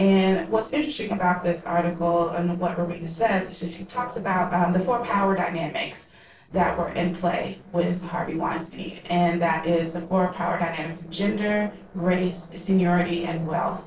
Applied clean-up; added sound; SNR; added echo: neural separator model SepFormer DNS4.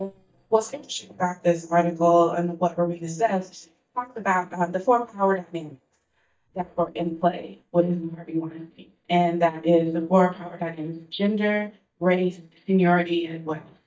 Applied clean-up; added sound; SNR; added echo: neural mask model DeepFilterNet 3.